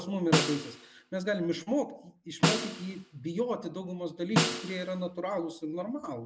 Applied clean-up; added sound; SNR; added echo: none; Snare drum; 0 dB; none.